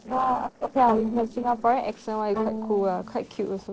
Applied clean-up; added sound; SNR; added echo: neural separator model SepFormer DNS4.